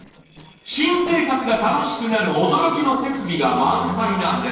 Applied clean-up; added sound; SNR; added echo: neural separator model SepFormer DNS4.